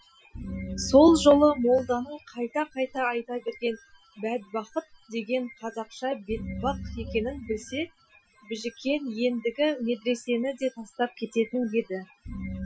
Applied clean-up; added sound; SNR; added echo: classical method Wiener filter.